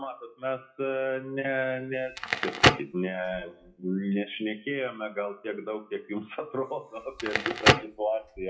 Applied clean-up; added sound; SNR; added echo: classical method WPE with log-MMSE.